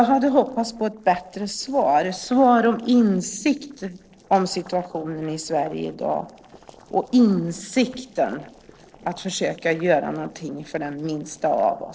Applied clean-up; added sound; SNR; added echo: neural separator model SepFormer DNS4.